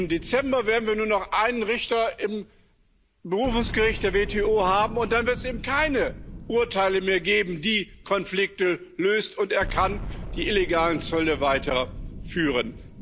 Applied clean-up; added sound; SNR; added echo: none; Explosion; 12 dB; none.